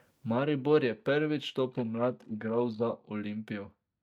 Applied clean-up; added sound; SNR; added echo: neural mask model DeepFilterNet 3.